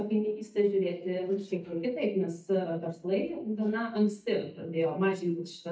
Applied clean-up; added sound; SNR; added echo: neural mask model DeepFilterNet 3.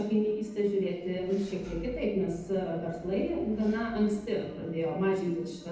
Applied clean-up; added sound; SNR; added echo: none; Engine / Mechanisms; 17 dB; reverberation time 0.8 s.